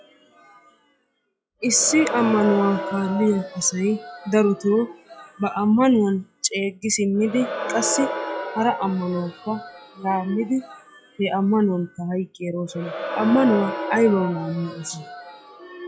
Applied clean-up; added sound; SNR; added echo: classical method log-MMSE.